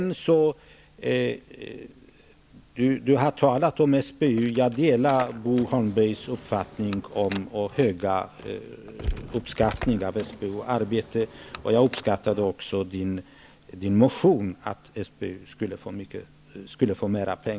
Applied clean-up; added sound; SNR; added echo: none; Car; 17 dB; none.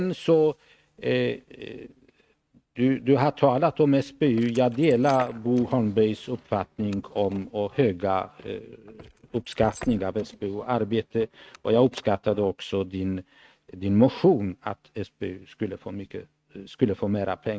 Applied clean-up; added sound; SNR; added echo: neural mask model RNNoise.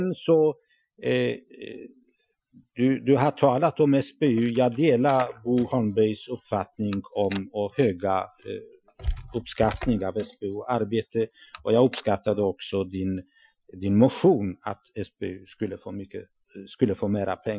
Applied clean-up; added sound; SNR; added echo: classical method Wiener filter.